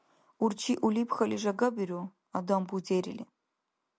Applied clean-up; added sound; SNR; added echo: none; none; none; none.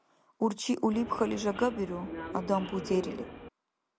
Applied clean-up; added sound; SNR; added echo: none; Subway, metro, underground; 9 dB; none.